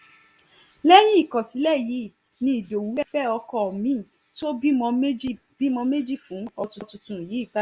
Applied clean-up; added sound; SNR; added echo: none; none; none; none.